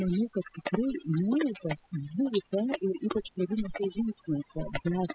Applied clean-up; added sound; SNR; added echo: classical method spectral subtraction.